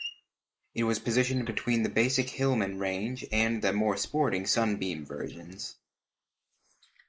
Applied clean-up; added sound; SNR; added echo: neural mask model Resemble Enhance denoiser.